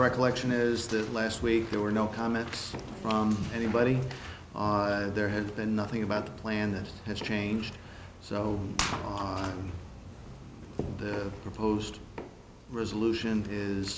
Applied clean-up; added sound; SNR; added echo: none; Knock; 18 dB; none.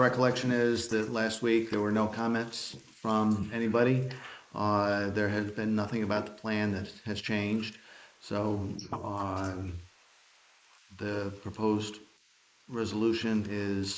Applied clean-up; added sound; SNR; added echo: neural mask model Resemble Enhance denoiser.